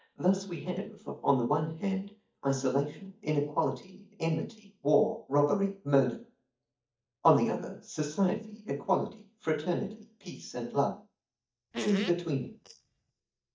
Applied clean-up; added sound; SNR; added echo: neural mask model DeepFilterNet 3.